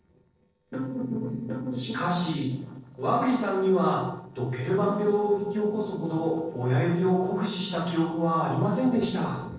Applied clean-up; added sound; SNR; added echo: neural separator model SepFormer DNS4.